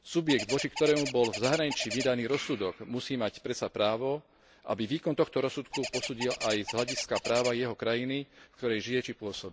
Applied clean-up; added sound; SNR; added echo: none; Bird; 6 dB; none.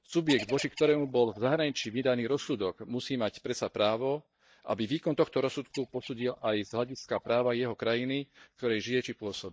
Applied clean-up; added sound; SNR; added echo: neural mask model DeepFilterNet 3.